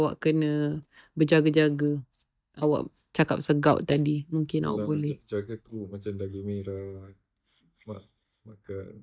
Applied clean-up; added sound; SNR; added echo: neural mask model DeepFilterNet 3.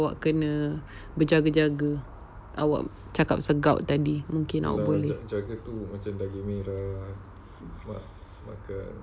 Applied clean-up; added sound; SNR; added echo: none; none; none; none.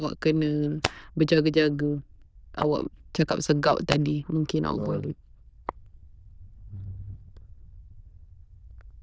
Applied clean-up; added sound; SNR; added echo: neural diffusion model UNIVERSE++.